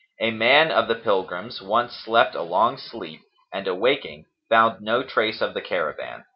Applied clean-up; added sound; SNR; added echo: none; none; none; none.